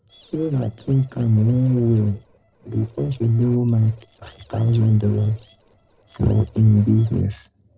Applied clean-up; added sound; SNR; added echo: neural separator model SepFormer DNS4.